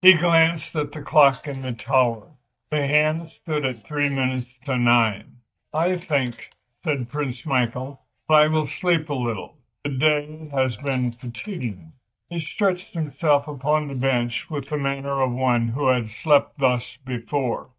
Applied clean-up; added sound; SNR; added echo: neural mask model DeepFilterNet 3.